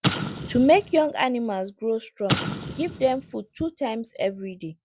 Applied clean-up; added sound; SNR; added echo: none; Explosion; 7 dB; none.